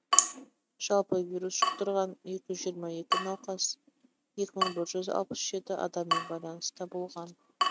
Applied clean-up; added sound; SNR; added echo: neural mask model RNNoise.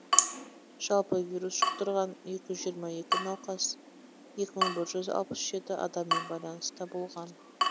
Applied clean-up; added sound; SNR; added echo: none; Drip / Water tap, faucet; 0 dB; none.